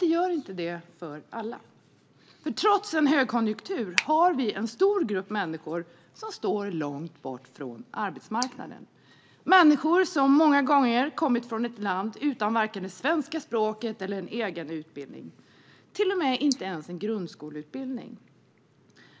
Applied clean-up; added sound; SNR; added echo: neural mask model Resemble Enhance denoiser.